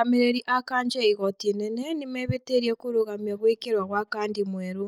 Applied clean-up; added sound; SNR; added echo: neural mask model Resemble Enhance denoiser.